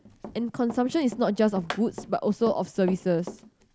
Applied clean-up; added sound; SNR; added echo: none; Run; 14 dB; none.